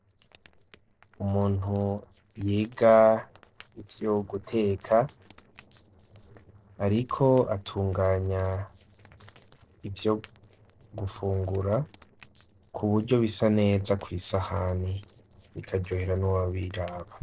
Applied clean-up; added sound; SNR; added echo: neural separator model SepFormer DNS4.